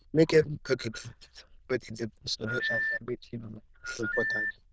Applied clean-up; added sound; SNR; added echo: neural diffusion model UNIVERSE++.